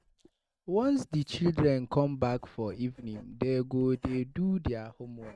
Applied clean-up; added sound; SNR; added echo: neural mask model RNNoise.